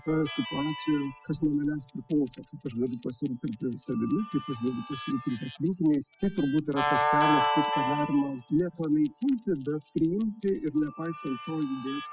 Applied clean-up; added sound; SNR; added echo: classical method spectral subtraction.